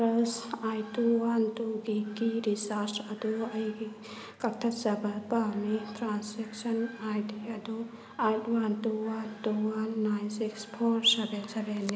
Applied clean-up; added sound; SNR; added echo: none; none; none; none.